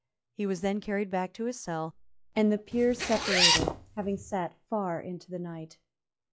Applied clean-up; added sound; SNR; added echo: classical method log-MMSE.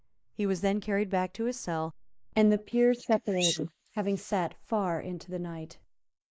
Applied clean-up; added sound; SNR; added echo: neural mask model Resemble Enhance denoiser.